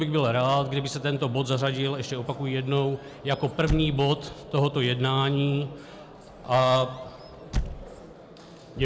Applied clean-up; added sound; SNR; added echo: none; Squeak / Slam; 10 dB; none.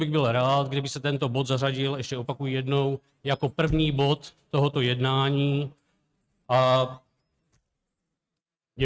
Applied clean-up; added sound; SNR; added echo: neural mask model RNNoise.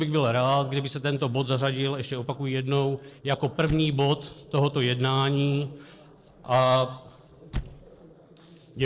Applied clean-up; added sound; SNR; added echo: neural separator model SepFormer DNS4.